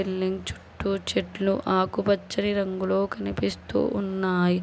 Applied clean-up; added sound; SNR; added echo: none; none; none; none.